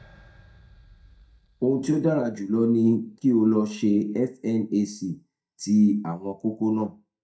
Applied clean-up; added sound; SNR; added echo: neural mask model DeepFilterNet 3.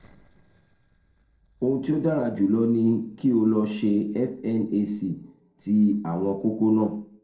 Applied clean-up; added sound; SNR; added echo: neural separator model SepFormer DNS4.